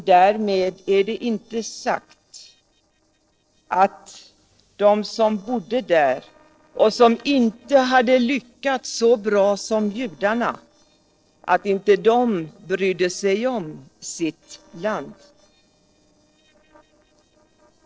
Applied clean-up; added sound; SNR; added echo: neural separator model SepFormer DNS4.